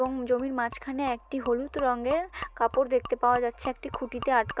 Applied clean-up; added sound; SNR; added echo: none; Gurgling / Liquid; 15 dB; none.